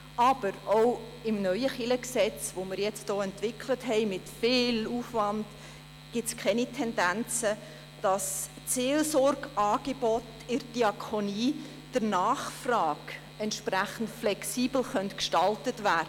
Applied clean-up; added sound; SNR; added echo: none; none; none; none.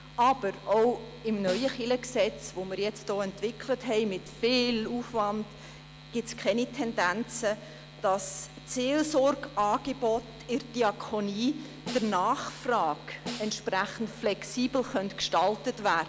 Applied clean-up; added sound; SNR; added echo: none; Snare drum; 13 dB; none.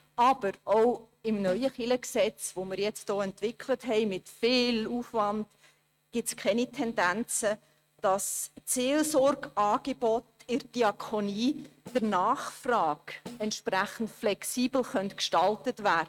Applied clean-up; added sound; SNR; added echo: neural mask model RNNoise.